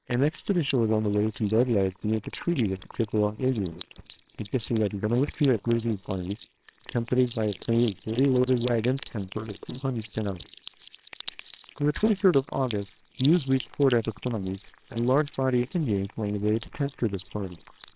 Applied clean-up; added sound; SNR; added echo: neural separator model SepFormer WHAMR!.